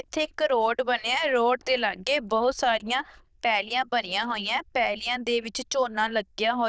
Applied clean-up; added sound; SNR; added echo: neural diffusion model UNIVERSE++.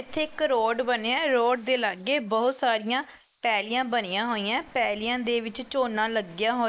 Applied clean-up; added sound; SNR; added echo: neural mask model Resemble Enhance denoiser.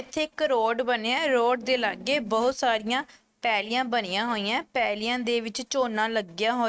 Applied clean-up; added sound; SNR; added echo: neural mask model RNNoise.